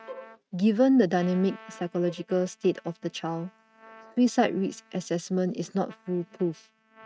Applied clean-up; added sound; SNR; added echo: neural mask model RNNoise.